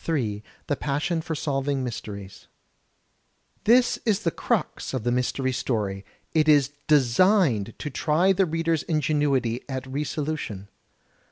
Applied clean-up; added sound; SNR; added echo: none; none; none; none.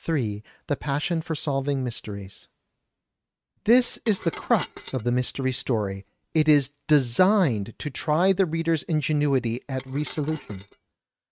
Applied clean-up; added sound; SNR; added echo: neural mask model RNNoise.